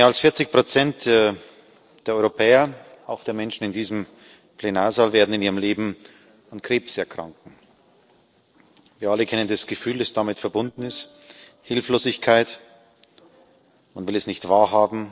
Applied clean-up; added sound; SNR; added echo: neural separator model SepFormer DNS4.